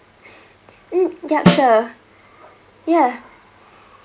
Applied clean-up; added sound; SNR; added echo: none; Snare drum; 2 dB; none.